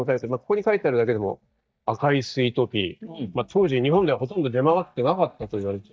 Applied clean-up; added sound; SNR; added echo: neural mask model DeepFilterNet 3.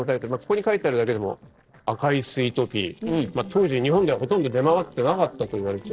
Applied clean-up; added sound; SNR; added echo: neural separator model SepFormer DNS4.